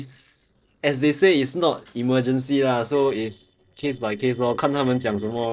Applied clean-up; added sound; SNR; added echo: neural separator model SepFormer DNS4.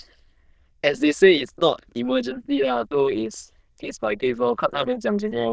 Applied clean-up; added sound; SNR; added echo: neural diffusion model UNIVERSE++.